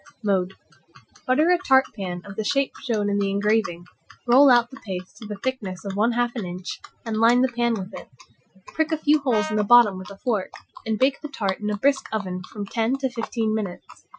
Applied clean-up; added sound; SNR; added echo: classical method Wiener filter.